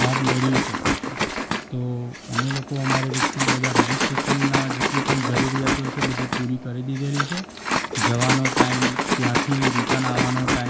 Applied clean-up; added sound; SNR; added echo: none; Liquid; -2 dB; none.